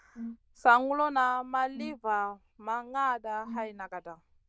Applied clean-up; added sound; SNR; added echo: neural diffusion model UNIVERSE++.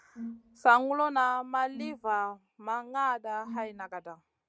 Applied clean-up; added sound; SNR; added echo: none; Brass instrument; 14 dB; none.